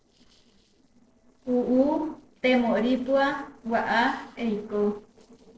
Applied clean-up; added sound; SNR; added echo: neural separator model SepFormer DNS4.